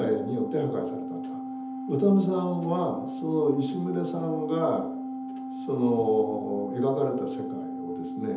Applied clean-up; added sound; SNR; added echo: none; Organ; 6 dB; reverberation time 0.8 s.